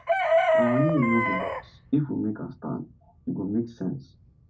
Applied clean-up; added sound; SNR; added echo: none; Chicken, rooster; 0 dB; reverberation time 0.3 s.